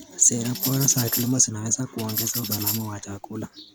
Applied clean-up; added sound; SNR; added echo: none; Tambourine; 6 dB; none.